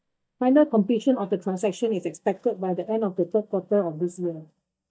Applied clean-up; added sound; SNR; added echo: neural mask model DeepFilterNet 3.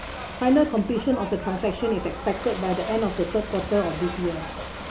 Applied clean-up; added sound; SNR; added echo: none; Ocean / Boat, Water vehicle; 9 dB; none.